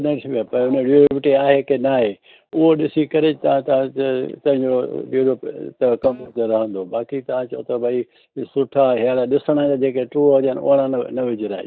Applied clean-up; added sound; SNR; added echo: neural mask model DeepFilterNet 3.